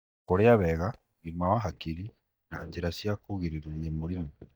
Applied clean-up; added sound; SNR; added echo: neural mask model DeepFilterNet 3.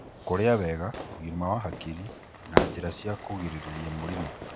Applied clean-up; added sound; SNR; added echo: none; Fire / Fireworks; 3 dB; none.